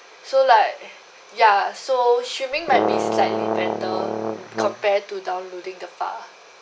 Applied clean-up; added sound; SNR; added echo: none; Brass instrument; 3 dB; none.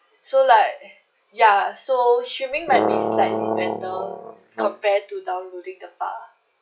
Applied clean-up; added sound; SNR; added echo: classical method log-MMSE.